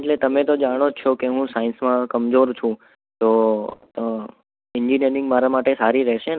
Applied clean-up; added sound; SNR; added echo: none; none; none; none.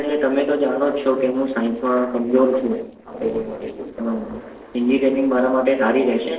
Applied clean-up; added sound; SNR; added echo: neural separator model SepFormer DNS4.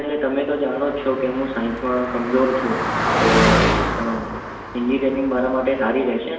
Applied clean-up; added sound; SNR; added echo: none; Car passing by; 2 dB; reverberation time 1.0 s.